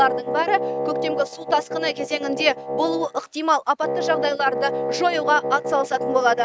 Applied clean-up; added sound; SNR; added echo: neural mask model RNNoise.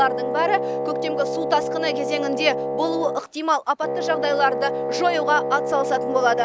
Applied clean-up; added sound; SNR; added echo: none; Wind instrument, woodwind instrument; 2 dB; none.